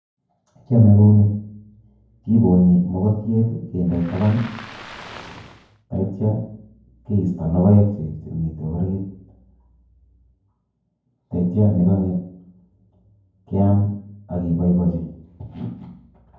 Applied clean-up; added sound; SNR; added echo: none; Waves, surf; 18 dB; reverberation time 0.9 s.